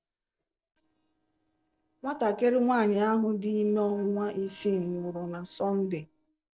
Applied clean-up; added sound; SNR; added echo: neural separator model SepFormer DNS4.